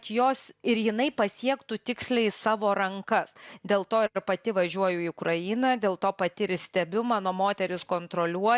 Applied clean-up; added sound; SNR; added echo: none; none; none; none.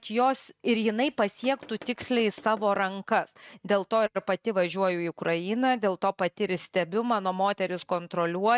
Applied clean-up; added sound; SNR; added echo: neural mask model RNNoise.